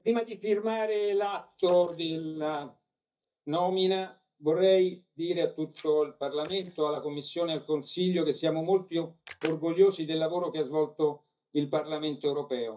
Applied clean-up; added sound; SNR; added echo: neural mask model DeepFilterNet 3.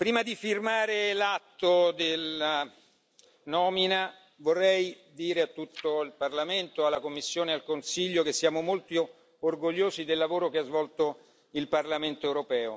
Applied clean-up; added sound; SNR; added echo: none; none; none; none.